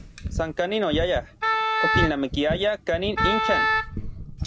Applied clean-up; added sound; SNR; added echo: none; Fire + Wind instrument, woodwind instrument; -1 dB; none.